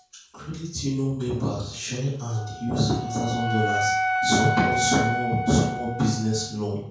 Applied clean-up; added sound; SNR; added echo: none; Wind instrument, woodwind instrument; 4 dB; reverberation time 0.5 s.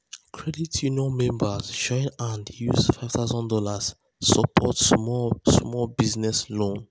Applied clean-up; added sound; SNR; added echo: none; none; none; none.